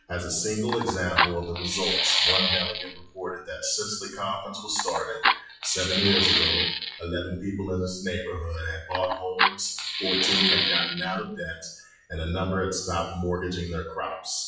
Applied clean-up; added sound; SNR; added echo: classical method WPE with log-MMSE.